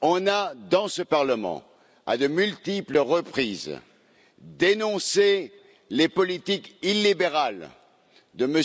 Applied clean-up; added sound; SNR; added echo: none; none; none; none.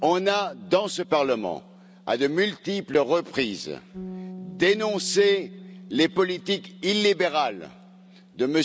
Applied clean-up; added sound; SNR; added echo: none; Bass guitar; 18 dB; none.